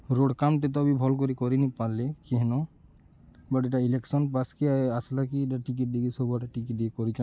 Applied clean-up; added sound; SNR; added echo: none; none; none; none.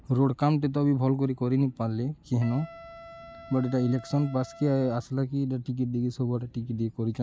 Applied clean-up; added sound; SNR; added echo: none; Wind instrument, woodwind instrument; 20 dB; none.